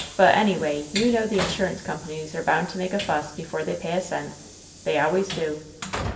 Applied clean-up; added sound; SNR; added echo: none; Train; 11 dB; reverberation time 0.8 s.